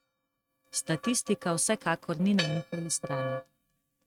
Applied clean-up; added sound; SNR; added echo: neural mask model RNNoise.